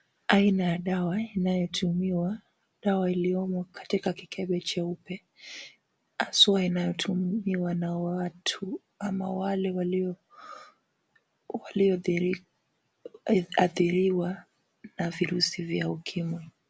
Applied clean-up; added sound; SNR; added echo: none; none; none; none.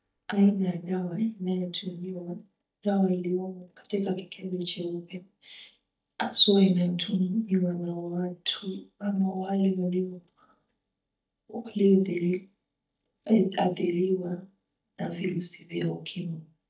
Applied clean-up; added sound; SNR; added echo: neural mask model DeepFilterNet 3.